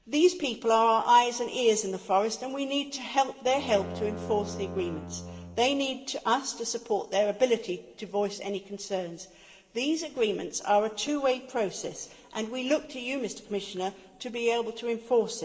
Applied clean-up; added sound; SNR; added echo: none; Brass instrument; 11 dB; reverberation time 2.9 s.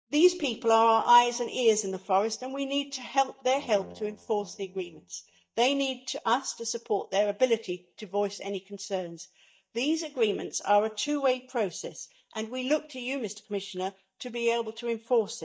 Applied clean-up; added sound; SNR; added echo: neural mask model DeepFilterNet 3.